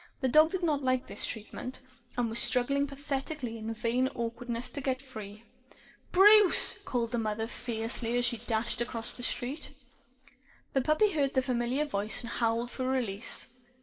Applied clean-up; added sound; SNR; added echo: neural separator model SepFormer DNS4.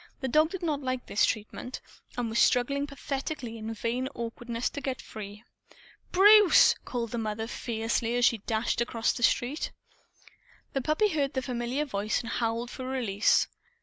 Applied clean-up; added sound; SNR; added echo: none; none; none; none.